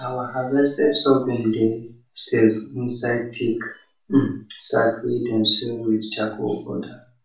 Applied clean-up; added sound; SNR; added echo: none; none; none; reverberation time 0.3 s.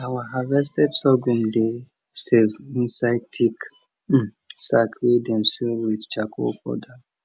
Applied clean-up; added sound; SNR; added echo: none; none; none; none.